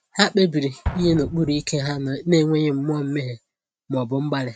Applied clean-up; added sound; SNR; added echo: neural mask model RNNoise.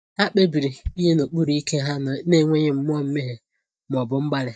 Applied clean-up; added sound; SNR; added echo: neural mask model DeepFilterNet 3.